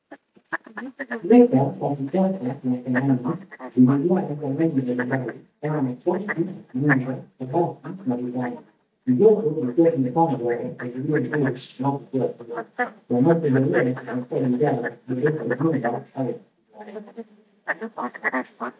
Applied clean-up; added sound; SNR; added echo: neural mask model DeepFilterNet 3.